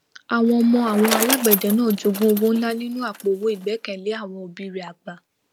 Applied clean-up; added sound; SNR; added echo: none; Bicycle; 9 dB; none.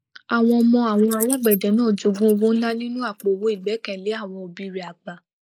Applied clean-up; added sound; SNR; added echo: neural mask model Resemble Enhance denoiser.